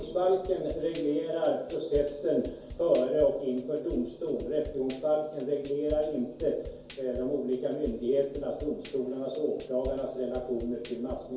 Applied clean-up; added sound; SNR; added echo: none; Drum kit; 17 dB; reverberation time 2.4 s.